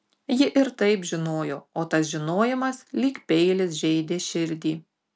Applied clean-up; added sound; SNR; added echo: none; none; none; none.